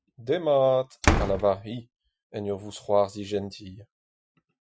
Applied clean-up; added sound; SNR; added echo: classical method Wiener filter.